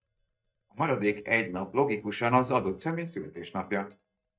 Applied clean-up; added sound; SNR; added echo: neural mask model DeepFilterNet 3.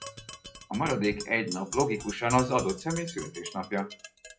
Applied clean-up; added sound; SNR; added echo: classical method WPE with log-MMSE.